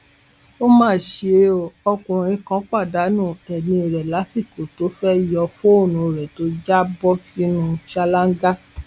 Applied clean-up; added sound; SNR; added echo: none; none; none; none.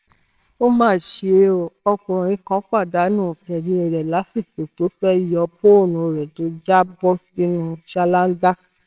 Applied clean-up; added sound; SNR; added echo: neural separator model SepFormer WHAMR!.